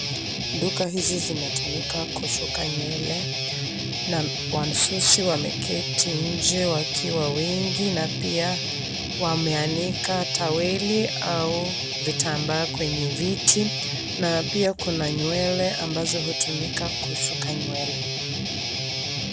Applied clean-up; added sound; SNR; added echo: none; Guitar; 2 dB; none.